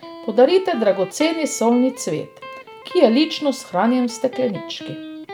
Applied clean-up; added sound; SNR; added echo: none; Electric guitar; 16 dB; none.